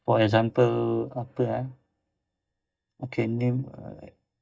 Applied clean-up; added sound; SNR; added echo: neural mask model DeepFilterNet 3.